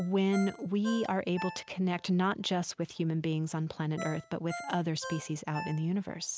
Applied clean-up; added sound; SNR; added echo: none; Ringtone; 14 dB; none.